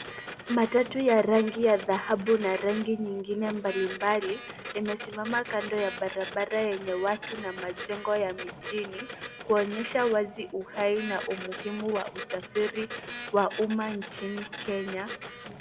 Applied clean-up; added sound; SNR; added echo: none; Printer; 10 dB; reverberation time 0.4 s.